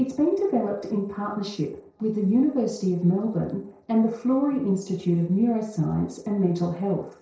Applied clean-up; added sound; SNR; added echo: neural separator model SepFormer DNS4.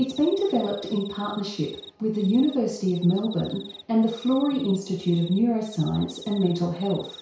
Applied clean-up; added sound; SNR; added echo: none; Cricket; 19 dB; reverberation time 0.6 s.